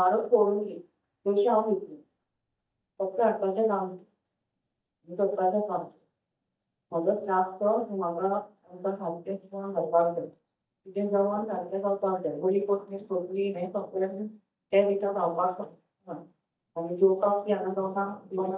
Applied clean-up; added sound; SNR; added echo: neural mask model DeepFilterNet 3.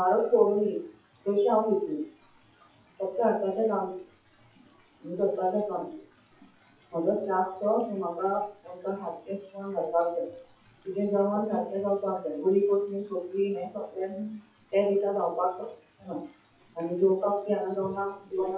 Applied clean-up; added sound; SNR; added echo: classical method WPE with log-MMSE.